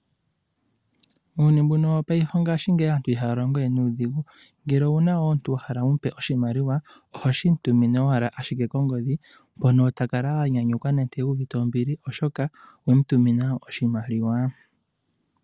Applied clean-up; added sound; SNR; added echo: none; none; none; none.